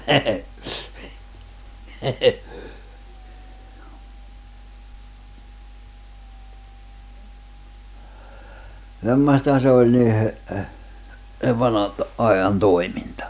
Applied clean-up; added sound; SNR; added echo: none; none; none; none.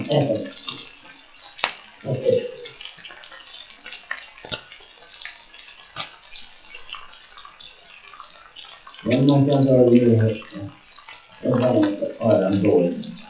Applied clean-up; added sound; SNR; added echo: classical method WPE with log-MMSE.